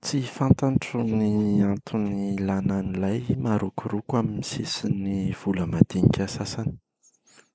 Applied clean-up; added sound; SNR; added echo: neural mask model Resemble Enhance denoiser.